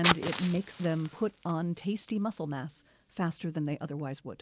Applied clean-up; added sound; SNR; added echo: none; Fire; 2 dB; none.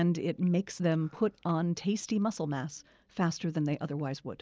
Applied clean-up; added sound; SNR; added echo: none; none; none; none.